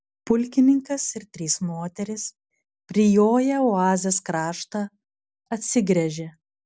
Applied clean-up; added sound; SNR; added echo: none; none; none; none.